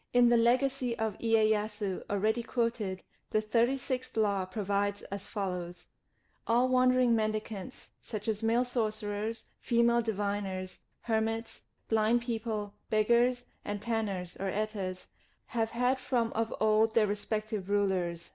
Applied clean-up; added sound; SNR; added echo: none; none; none; none.